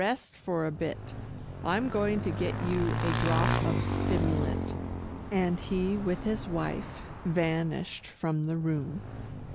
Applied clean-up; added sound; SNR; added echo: none; Motorcycle / Engine; 2 dB; none.